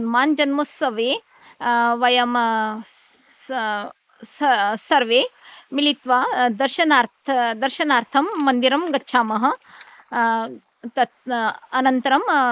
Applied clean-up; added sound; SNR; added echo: neural mask model Resemble Enhance denoiser.